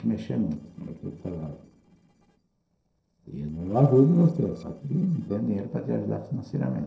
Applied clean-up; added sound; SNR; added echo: neural separator model SepFormer DNS4.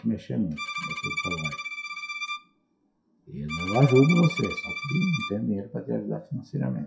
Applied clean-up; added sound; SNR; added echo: classical method WPE with log-MMSE.